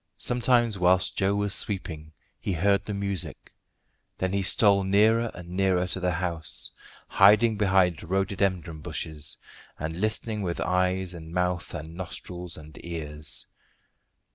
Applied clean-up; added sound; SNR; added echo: none; none; none; none.